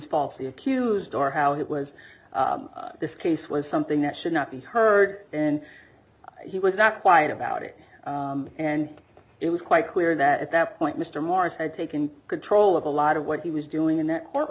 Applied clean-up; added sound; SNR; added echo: none; none; none; none.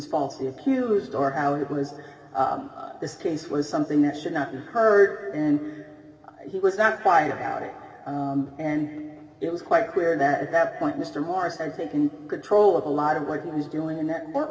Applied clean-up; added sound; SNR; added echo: none; none; none; reverberation time 2.2 s.